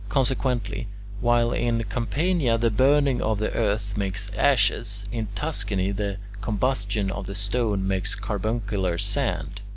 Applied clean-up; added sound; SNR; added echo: none; none; none; none.